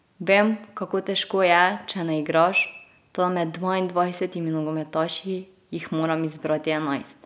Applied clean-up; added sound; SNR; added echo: none; none; none; none.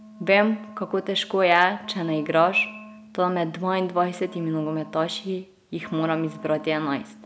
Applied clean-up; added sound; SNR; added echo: none; Wind instrument, woodwind instrument; 19 dB; none.